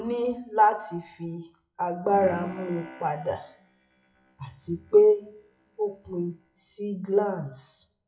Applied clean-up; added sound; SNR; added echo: classical method WPE with log-MMSE.